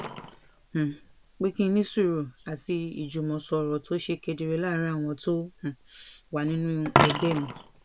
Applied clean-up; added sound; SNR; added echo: none; Coin (dropping); 5 dB; none.